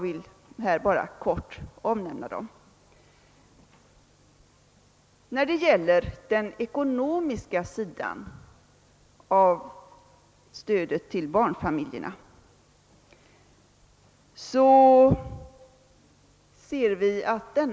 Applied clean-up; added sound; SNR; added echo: none; none; none; none.